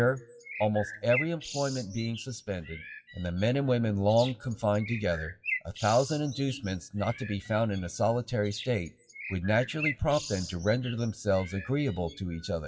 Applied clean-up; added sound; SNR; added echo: classical method WPE with log-MMSE.